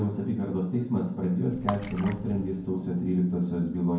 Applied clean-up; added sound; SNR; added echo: none; Water / Splash, splatter; 12 dB; reverberation time 0.9 s.